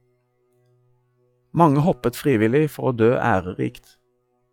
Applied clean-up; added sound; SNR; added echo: classical method log-MMSE.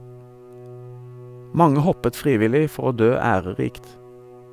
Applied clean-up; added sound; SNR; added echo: none; Bowed string instrument; 20 dB; none.